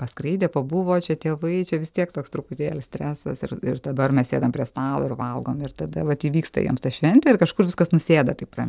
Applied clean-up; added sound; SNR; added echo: none; none; none; none.